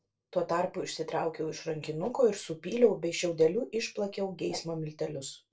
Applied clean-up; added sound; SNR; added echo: neural separator model SepFormer DNS4.